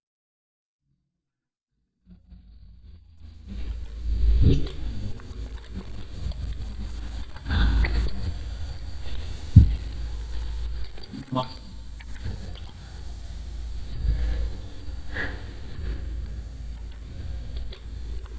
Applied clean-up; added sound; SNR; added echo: neural mask model DeepFilterNet 3.